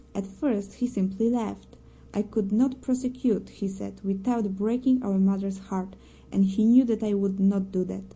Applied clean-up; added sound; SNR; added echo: none; none; none; none.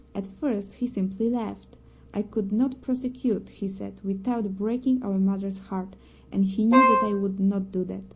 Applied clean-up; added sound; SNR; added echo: none; Wind instrument, woodwind instrument; -5 dB; none.